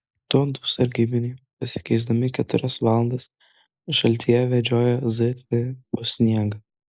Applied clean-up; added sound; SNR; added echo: neural mask model Resemble Enhance denoiser.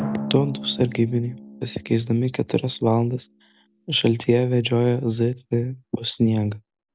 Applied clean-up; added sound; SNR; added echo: none; Drum; 14 dB; none.